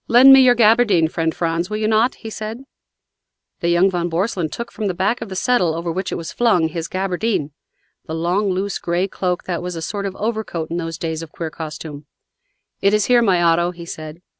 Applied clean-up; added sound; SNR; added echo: none; none; none; none.